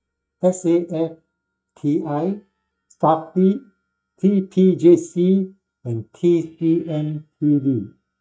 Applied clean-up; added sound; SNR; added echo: neural mask model DeepFilterNet 3.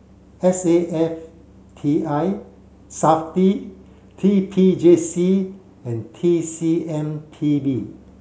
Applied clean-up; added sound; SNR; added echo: none; none; none; none.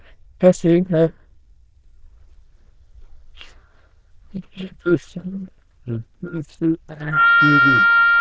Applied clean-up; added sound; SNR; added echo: neural diffusion model UNIVERSE++.